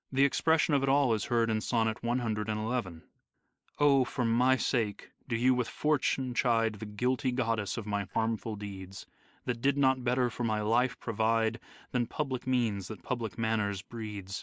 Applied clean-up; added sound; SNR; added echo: neural mask model Resemble Enhance denoiser.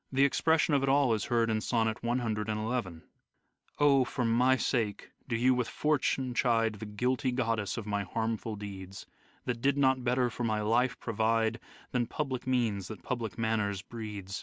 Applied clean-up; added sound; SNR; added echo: none; none; none; none.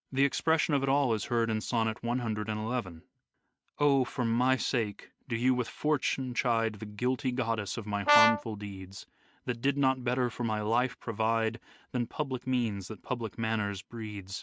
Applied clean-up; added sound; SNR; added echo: neural mask model RNNoise.